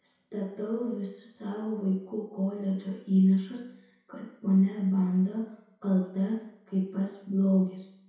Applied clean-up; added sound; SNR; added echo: none; none; none; reverberation time 0.7 s.